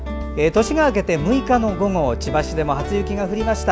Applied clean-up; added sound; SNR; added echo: none; none; none; none.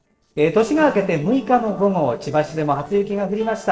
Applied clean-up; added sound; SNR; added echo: neural separator model SepFormer DNS4.